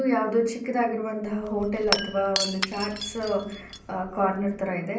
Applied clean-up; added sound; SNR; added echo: none; Shatter / Crushing; 7 dB; reverberation time 0.6 s.